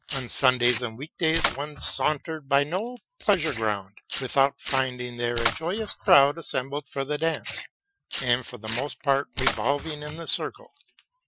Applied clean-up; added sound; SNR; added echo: classical method Wiener filter.